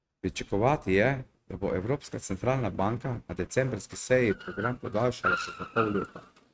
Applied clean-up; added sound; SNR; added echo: neural mask model RNNoise.